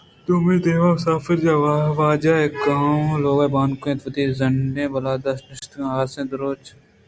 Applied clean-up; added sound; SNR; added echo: none; none; none; none.